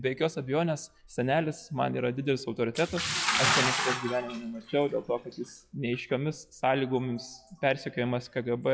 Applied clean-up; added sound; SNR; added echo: classical method log-MMSE.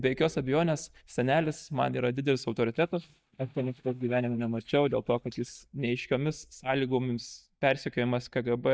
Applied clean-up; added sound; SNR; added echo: neural mask model DeepFilterNet 3.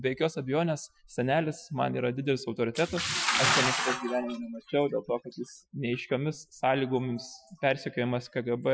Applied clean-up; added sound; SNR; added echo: classical method Wiener filter.